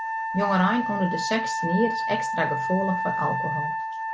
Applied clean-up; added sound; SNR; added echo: none; Wind instrument, woodwind instrument; 1 dB; none.